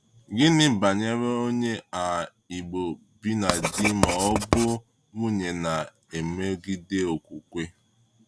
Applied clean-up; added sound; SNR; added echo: none; Writing; 2 dB; none.